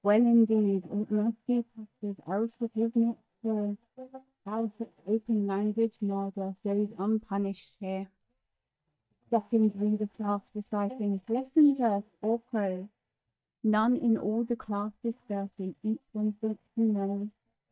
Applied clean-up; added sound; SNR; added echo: neural mask model DeepFilterNet 3.